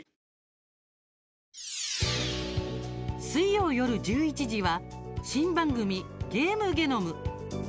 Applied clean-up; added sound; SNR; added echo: none; none; none; none.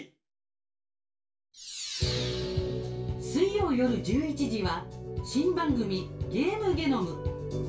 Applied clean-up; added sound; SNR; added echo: none; none; none; reverberation time 0.2 s.